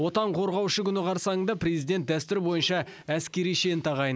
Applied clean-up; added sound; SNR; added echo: none; none; none; none.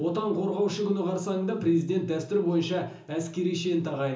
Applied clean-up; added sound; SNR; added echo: none; none; none; reverberation time 0.8 s.